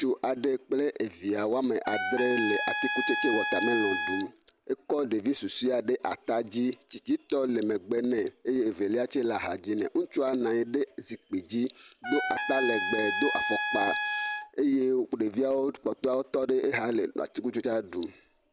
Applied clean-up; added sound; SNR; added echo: none; Trumpet; 2 dB; none.